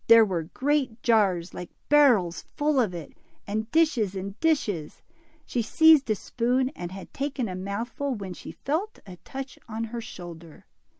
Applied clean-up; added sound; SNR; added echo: none; none; none; none.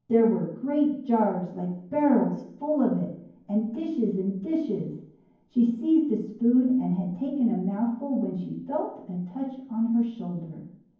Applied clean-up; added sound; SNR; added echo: none; none; none; reverberation time 0.9 s.